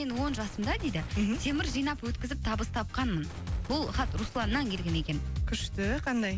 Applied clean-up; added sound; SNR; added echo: none; Gunshot, gunfire; 16 dB; none.